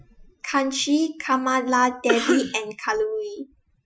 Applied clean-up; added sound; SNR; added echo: classical method Wiener filter.